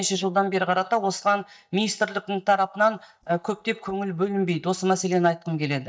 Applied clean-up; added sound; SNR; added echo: neural mask model DeepFilterNet 3.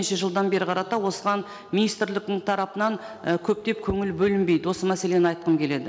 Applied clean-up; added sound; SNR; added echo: none; none; none; none.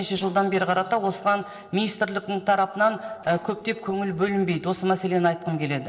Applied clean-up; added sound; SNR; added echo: neural separator model SepFormer DNS4.